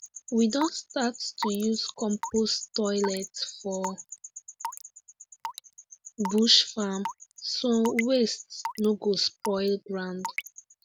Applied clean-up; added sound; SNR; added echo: none; Raindrop / Drip / Water tap, faucet; 12 dB; none.